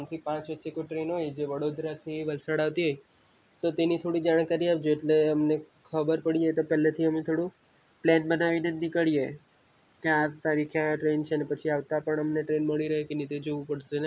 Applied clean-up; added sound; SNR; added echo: none; none; none; none.